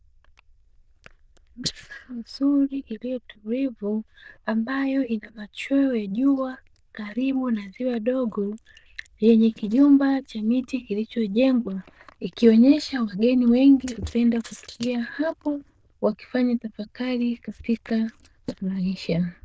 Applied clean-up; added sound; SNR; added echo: neural diffusion model UNIVERSE++.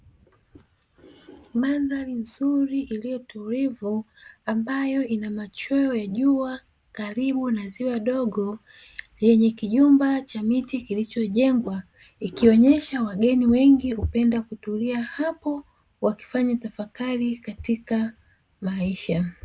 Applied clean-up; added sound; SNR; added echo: none; none; none; none.